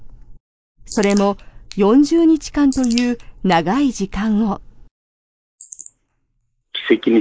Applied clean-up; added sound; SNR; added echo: neural mask model Resemble Enhance denoiser.